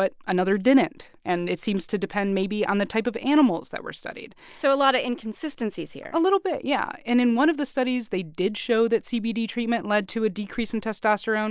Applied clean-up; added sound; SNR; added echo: none; none; none; none.